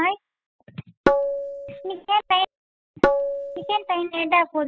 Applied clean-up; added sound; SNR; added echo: classical method spectral subtraction.